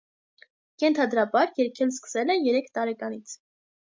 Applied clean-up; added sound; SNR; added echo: none; none; none; none.